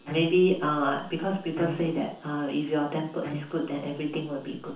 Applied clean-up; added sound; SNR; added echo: none; Bowed string instrument; 15 dB; reverberation time 0.9 s.